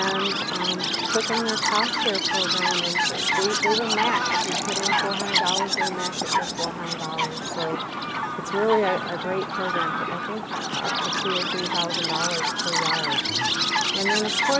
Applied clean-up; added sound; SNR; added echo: none; Chirp, tweet; -4 dB; none.